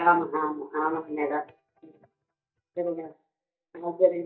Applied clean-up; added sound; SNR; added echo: neural mask model DeepFilterNet 3.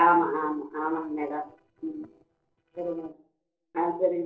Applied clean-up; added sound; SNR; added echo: neural separator model SepFormer DNS4.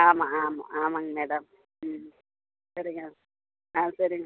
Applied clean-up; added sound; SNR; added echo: none; none; none; none.